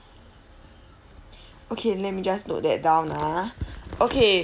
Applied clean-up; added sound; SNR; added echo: none; none; none; none.